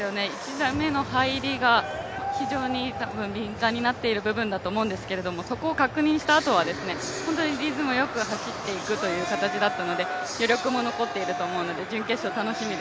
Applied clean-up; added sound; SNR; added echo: none; none; none; none.